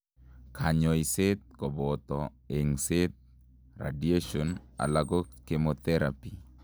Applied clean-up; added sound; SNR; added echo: none; none; none; none.